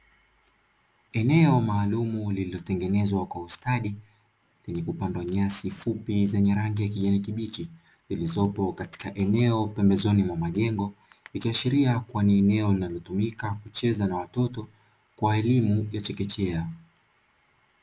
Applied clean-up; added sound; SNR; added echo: none; none; none; none.